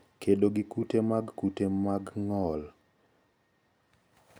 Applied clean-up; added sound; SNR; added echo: none; none; none; none.